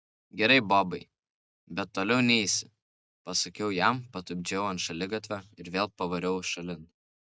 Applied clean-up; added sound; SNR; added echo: none; none; none; none.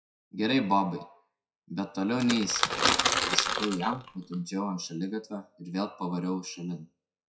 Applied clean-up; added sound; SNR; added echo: classical method WPE with log-MMSE.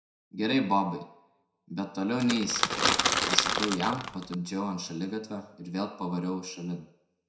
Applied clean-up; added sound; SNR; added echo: none; Crackle / Crushing; -3 dB; reverberation time 0.5 s.